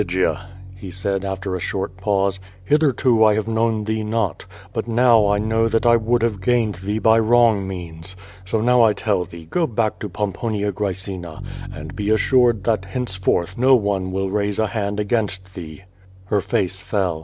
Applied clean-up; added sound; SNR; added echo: none; Bass guitar; 16 dB; none.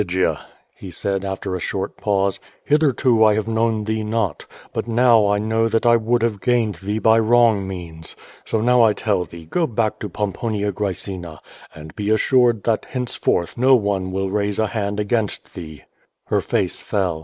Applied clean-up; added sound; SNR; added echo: neural mask model Resemble Enhance denoiser.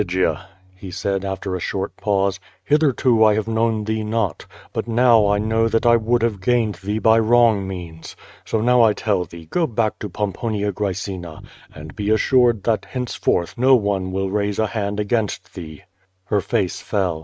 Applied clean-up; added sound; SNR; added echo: neural mask model RNNoise.